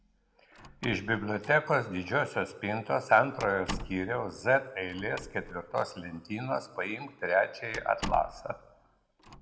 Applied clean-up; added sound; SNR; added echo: none; Slam; 15 dB; reverberation time 0.9 s.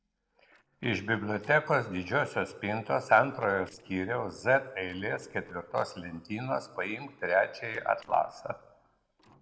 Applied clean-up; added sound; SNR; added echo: neural separator model SepFormer DNS4.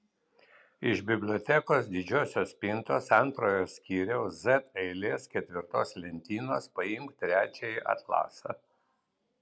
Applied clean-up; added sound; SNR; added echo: none; none; none; none.